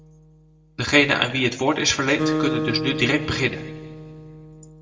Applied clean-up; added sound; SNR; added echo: none; Acoustic guitar; 6 dB; reverberation time 1.4 s.